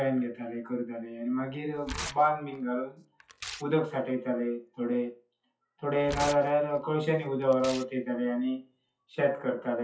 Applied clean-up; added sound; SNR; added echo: classical method WPE with log-MMSE.